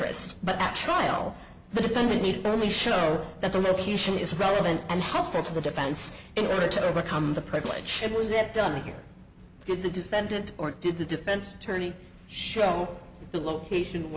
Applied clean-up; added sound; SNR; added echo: none; Snare drum; 18 dB; none.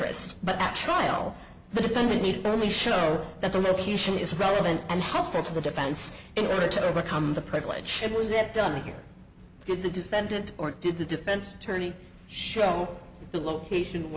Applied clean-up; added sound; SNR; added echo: none; none; none; none.